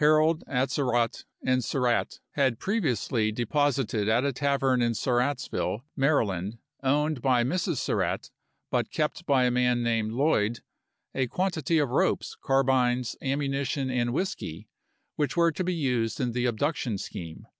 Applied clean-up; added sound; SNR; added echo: none; none; none; none.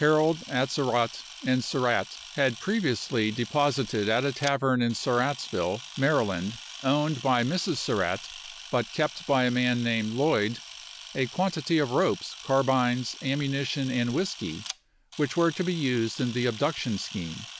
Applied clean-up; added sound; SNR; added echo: none; Camera; 16 dB; none.